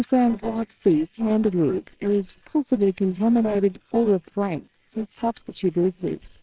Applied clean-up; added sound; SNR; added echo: neural separator model SepFormer WHAMR!.